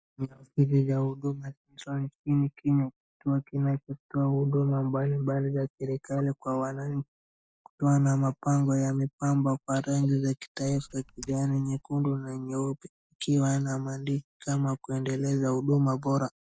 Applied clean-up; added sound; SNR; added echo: neural mask model DeepFilterNet 3.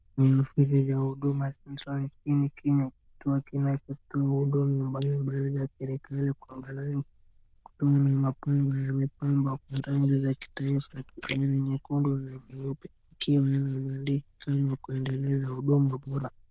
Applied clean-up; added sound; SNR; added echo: neural diffusion model UNIVERSE++.